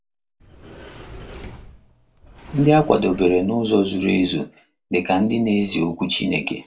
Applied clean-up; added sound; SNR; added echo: none; Sliding door; 19 dB; reverberation time 0.2 s.